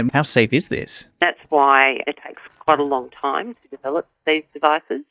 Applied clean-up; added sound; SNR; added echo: neural mask model DeepFilterNet 3.